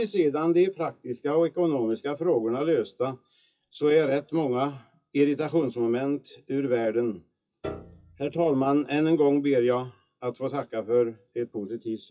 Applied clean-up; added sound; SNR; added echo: classical method WPE with log-MMSE.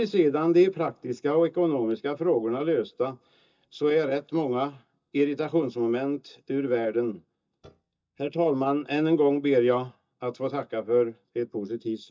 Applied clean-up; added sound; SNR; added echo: neural mask model DeepFilterNet 3.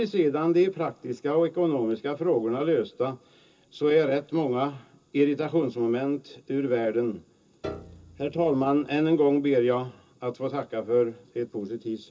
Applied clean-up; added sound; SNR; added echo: none; Piano; 18 dB; reverberation time 0.2 s.